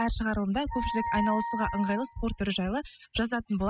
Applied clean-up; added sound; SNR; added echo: classical method spectral subtraction.